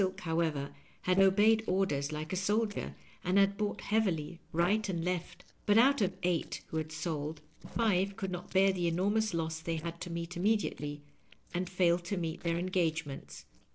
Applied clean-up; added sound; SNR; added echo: neural separator model SepFormer DNS4.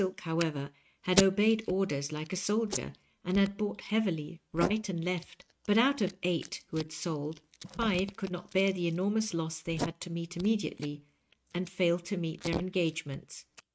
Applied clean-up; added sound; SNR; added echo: neural mask model RNNoise.